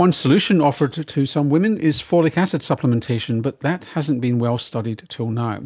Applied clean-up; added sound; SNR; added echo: none; Tambourine; 17 dB; none.